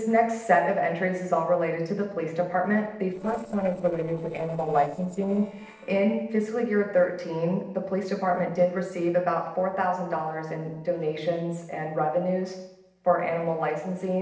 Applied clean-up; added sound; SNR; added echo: neural separator model SepFormer DNS4.